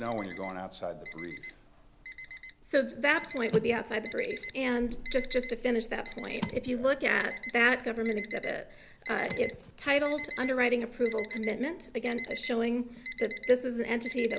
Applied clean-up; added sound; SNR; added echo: none; Alarm; 12 dB; none.